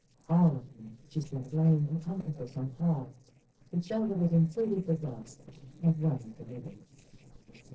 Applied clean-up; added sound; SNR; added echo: neural separator model SepFormer DNS4.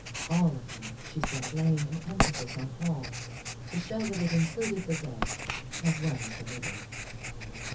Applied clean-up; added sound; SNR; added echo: none; Writing; 3 dB; reverberation time 0.3 s.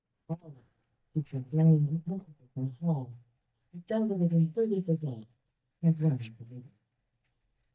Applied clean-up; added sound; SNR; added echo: neural mask model DeepFilterNet 3.